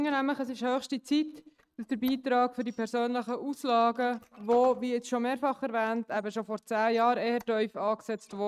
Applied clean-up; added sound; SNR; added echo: neural mask model RNNoise.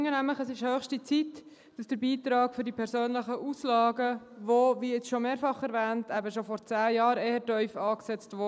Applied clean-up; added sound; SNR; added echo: none; none; none; none.